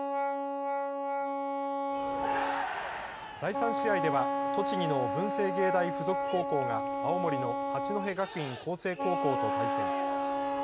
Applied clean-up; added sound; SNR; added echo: none; Wind instrument, woodwind instrument; -2 dB; none.